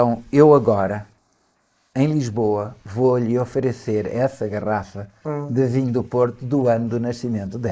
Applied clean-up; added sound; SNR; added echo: neural mask model Resemble Enhance denoiser.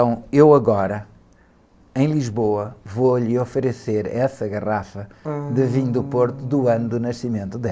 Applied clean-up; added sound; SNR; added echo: none; none; none; none.